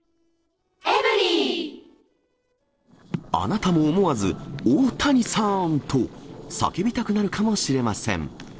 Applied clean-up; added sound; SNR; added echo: neural separator model SepFormer DNS4.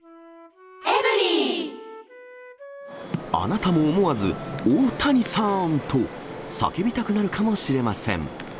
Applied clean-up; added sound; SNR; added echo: none; Wind instrument, woodwind instrument; 20 dB; none.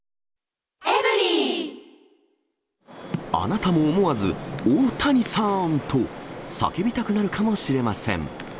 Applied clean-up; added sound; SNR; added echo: none; none; none; none.